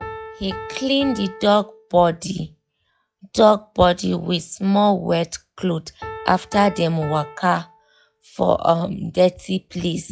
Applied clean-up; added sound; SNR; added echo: classical method log-MMSE.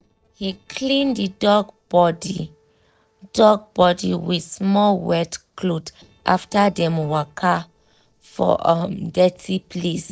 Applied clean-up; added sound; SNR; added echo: neural separator model SepFormer DNS4.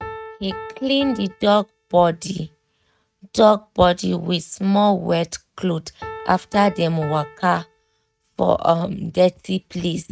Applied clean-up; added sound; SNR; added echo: neural mask model RNNoise.